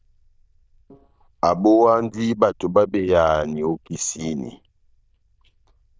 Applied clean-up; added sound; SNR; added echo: neural diffusion model UNIVERSE++.